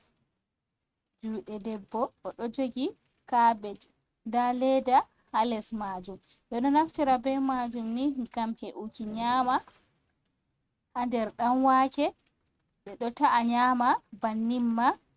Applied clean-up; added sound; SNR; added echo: neural mask model RNNoise.